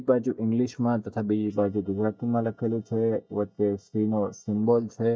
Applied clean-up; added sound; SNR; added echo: neural mask model DeepFilterNet 3.